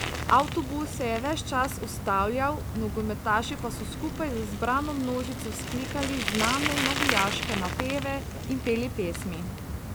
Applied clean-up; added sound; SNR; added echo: none; Bicycle; 3 dB; none.